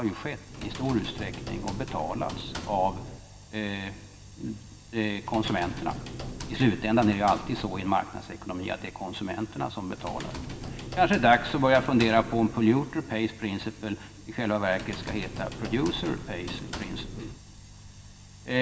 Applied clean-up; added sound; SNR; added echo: none; Typing; 12 dB; reverberation time 2.4 s.